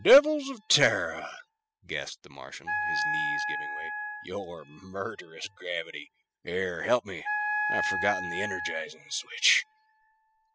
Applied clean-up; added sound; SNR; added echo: classical method spectral subtraction.